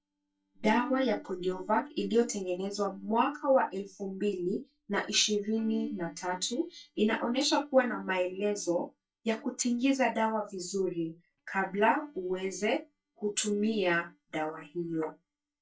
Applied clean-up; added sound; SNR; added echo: neural mask model DeepFilterNet 3.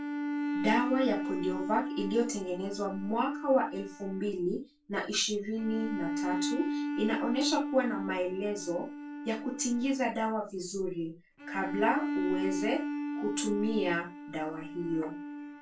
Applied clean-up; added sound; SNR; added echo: none; Bowed string instrument; 4 dB; reverberation time 0.2 s.